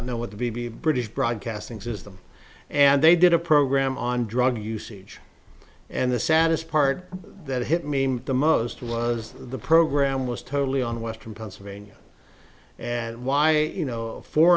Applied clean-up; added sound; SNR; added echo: none; none; none; none.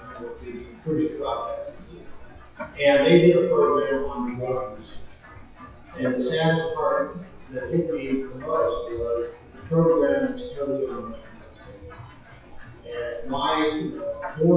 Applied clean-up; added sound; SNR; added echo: classical method WPE with log-MMSE.